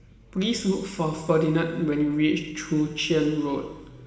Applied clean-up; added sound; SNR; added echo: none; none; none; reverberation time 2.0 s.